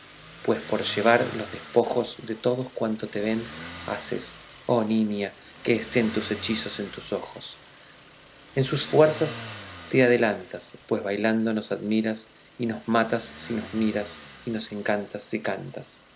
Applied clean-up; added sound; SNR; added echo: none; Motor vehicle (road); 17 dB; none.